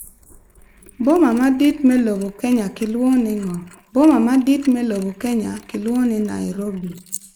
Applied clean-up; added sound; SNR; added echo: neural mask model Resemble Enhance denoiser.